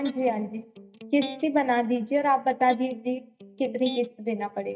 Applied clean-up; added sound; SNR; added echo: neural mask model DeepFilterNet 3.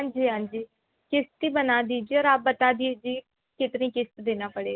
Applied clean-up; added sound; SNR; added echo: none; none; none; none.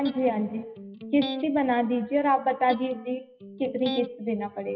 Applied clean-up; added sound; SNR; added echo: classical method WPE with log-MMSE.